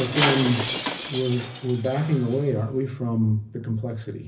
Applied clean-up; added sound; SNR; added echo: none; Shatter; 3 dB; reverberation time 0.4 s.